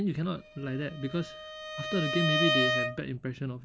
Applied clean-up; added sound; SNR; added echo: none; Bowed string instrument; 1 dB; none.